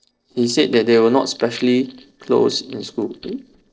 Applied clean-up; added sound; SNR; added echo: neural separator model SepFormer DNS4.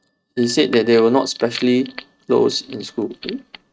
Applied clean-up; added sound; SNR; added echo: neural mask model RNNoise.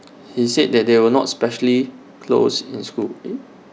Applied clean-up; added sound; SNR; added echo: none; none; none; none.